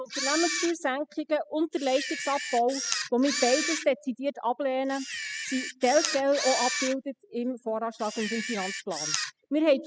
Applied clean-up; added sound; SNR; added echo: classical method spectral subtraction.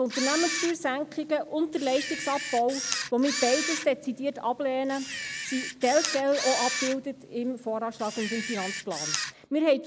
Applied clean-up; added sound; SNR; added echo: none; Camera; 6 dB; none.